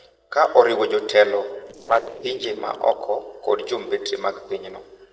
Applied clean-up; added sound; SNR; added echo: neural separator model SepFormer DNS4.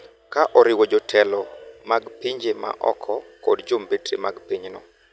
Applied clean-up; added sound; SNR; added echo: none; none; none; none.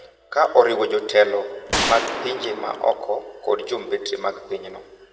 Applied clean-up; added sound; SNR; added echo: none; Gunshot, gunfire; 3 dB; reverberation time 1.2 s.